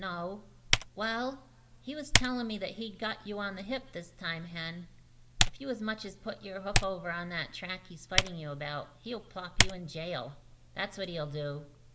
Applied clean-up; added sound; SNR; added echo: none; Typing; -3 dB; reverberation time 1.0 s.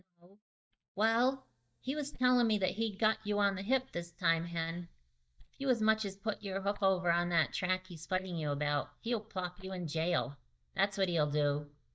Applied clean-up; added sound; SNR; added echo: neural mask model DeepFilterNet 3.